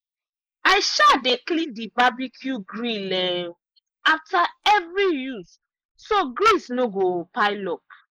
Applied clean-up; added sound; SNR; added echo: neural mask model Resemble Enhance denoiser.